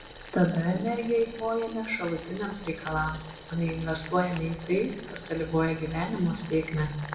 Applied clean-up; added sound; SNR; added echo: none; Boiling; 15 dB; reverberation time 0.8 s.